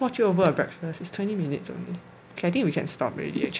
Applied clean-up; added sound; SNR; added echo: none; none; none; none.